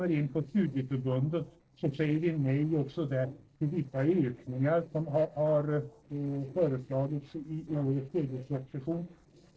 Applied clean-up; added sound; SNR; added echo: neural separator model SepFormer DNS4.